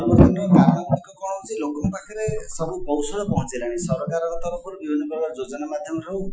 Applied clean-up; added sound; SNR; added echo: classical method Wiener filter.